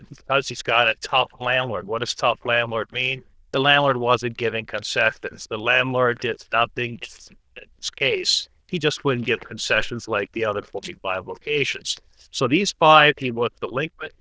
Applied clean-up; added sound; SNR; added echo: neural diffusion model UNIVERSE++.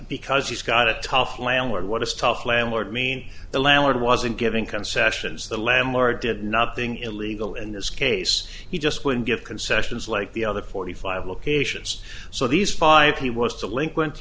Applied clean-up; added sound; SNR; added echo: none; none; none; none.